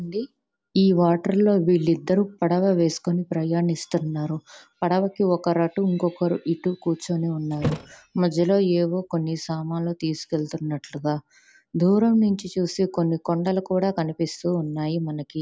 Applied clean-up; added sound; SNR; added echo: none; Thump, thud; 11 dB; none.